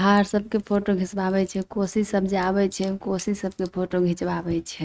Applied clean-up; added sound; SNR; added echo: neural mask model RNNoise.